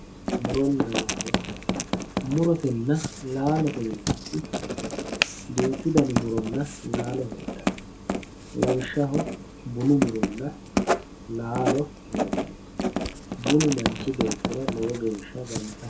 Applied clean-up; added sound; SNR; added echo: none; Writing; 2 dB; reverberation time 0.2 s.